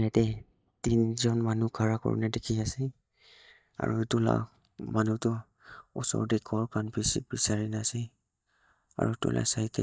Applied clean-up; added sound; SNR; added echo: neural mask model DeepFilterNet 3.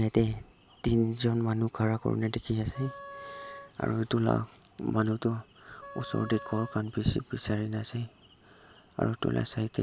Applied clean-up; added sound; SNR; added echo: none; Wind instrument, woodwind instrument; 17 dB; none.